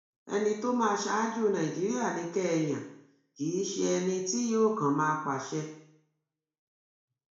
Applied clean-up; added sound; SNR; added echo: none; none; none; reverberation time 0.6 s.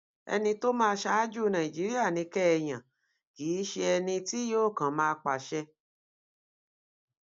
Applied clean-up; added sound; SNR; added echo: none; none; none; none.